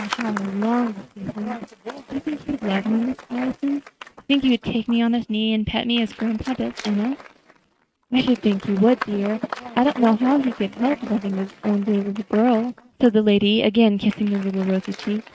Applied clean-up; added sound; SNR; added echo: neural mask model RNNoise.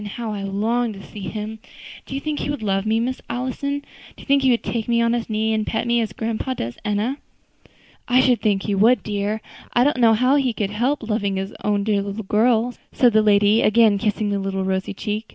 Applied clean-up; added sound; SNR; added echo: none; none; none; none.